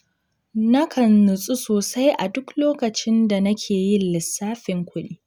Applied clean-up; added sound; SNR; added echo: none; none; none; none.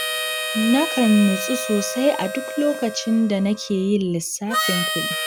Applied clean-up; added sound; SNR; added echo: none; Harmonica; 6 dB; none.